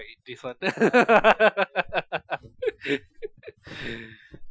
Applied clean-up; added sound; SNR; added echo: classical method Wiener filter.